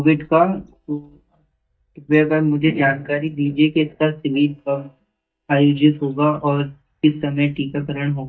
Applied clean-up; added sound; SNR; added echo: neural mask model DeepFilterNet 3.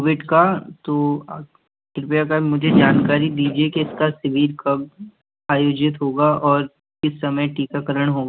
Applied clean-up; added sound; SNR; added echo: none; none; none; none.